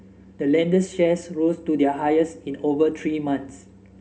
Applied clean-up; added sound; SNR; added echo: none; none; none; reverberation time 0.3 s.